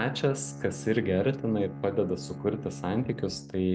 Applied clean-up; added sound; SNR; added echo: none; Bowed string instrument; 12 dB; none.